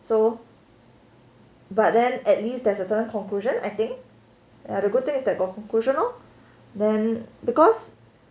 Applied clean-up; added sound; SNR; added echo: none; none; none; none.